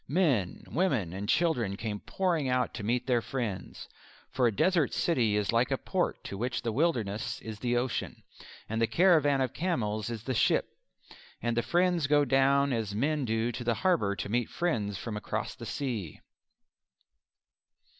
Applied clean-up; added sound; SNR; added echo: none; none; none; none.